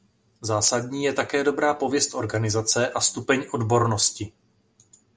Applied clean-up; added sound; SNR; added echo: none; none; none; none.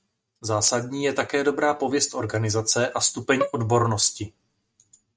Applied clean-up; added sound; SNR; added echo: neural mask model RNNoise.